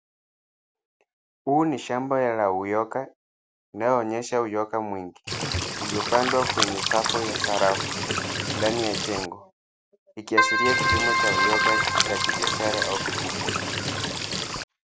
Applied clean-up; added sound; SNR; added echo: none; Cricket / Water + Keyboard (musical); -3 dB; none.